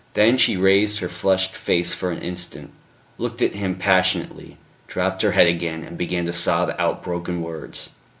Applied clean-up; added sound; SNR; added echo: none; none; none; none.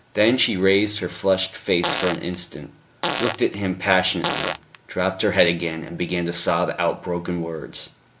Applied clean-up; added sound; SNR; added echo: none; Fart; 5 dB; none.